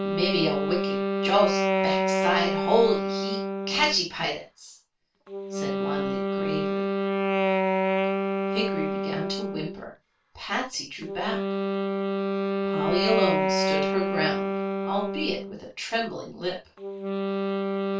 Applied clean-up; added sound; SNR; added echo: none; Wind instrument, woodwind instrument; -3 dB; reverberation time 0.2 s.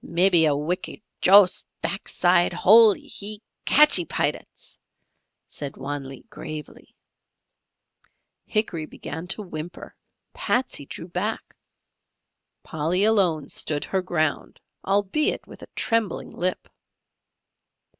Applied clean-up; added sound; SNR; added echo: none; none; none; none.